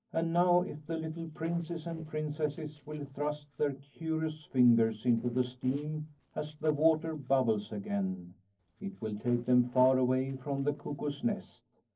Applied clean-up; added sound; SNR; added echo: neural separator model SepFormer DNS4.